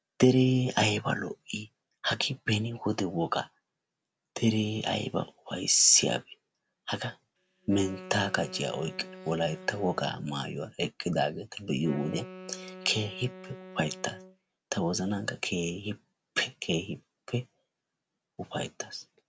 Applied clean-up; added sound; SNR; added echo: none; Wind instrument, woodwind instrument; 16 dB; none.